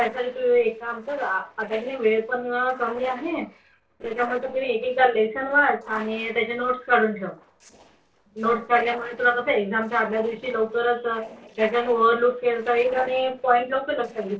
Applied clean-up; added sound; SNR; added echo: neural separator model SepFormer DNS4.